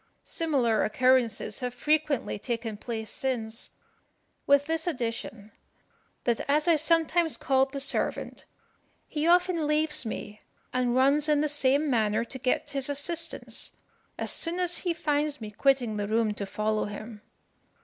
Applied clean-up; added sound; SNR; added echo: none; none; none; none.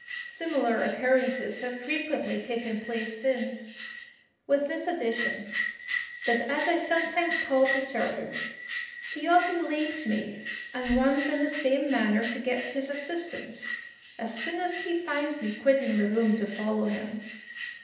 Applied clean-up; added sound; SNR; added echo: none; Bell; 9 dB; reverberation time 0.8 s.